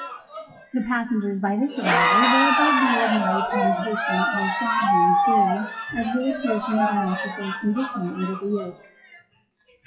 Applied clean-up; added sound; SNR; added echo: classical method WPE with log-MMSE.